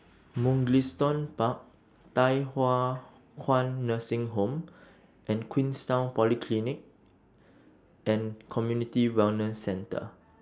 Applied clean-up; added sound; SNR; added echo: none; none; none; none.